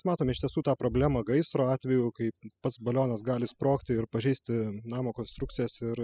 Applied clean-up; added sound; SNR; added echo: classical method spectral subtraction.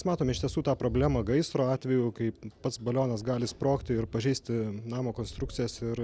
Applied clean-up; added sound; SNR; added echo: none; Thunder; 15 dB; none.